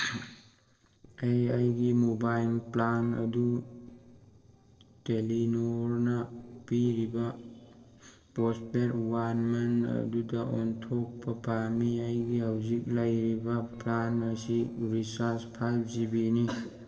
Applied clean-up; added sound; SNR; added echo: neural separator model SepFormer DNS4.